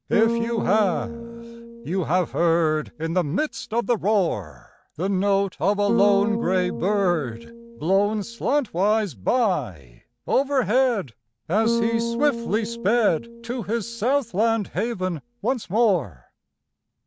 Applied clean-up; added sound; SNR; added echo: none; Bass guitar; 8 dB; none.